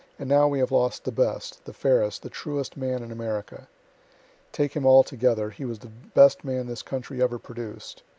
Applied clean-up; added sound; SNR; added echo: none; none; none; none.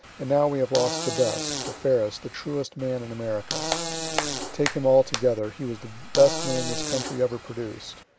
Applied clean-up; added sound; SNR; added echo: none; Hands + Fart; 7 dB; none.